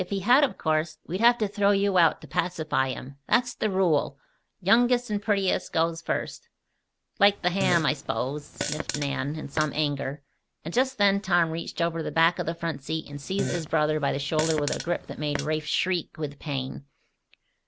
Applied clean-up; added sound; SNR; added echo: none; Fart; 9 dB; none.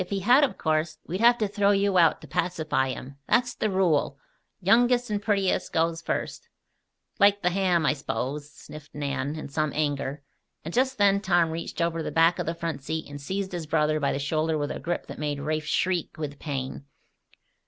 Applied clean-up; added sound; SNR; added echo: none; none; none; none.